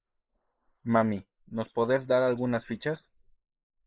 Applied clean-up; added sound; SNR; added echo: neural mask model Resemble Enhance denoiser.